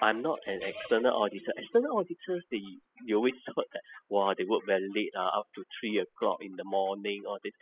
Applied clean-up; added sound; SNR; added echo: classical method spectral subtraction.